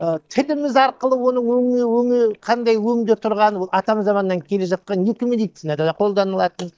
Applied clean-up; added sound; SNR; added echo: neural mask model DeepFilterNet 3.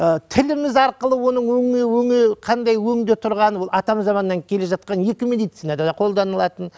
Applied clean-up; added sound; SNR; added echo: none; none; none; none.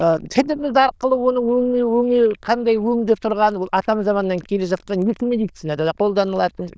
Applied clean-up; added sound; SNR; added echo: neural diffusion model UNIVERSE++.